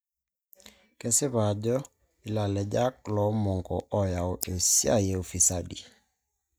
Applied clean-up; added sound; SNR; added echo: neural mask model DeepFilterNet 3.